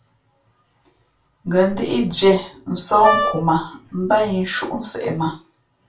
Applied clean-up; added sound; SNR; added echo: none; Wind instrument, woodwind instrument; 1 dB; reverberation time 0.3 s.